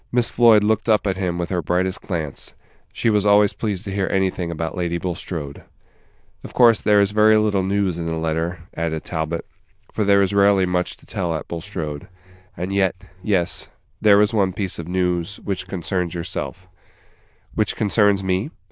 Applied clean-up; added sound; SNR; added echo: neural diffusion model UNIVERSE++.